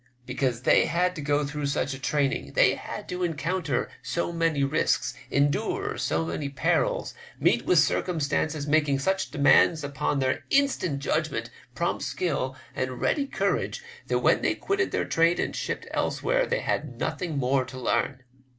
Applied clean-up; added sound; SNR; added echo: none; none; none; none.